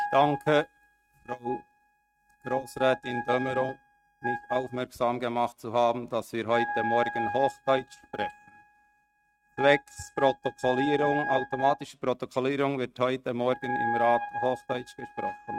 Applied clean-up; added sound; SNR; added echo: neural mask model RNNoise.